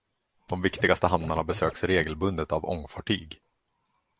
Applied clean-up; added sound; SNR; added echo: none; Scratching (performance technique); 14 dB; none.